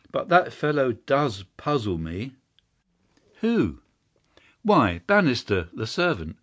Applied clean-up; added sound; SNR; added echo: none; none; none; none.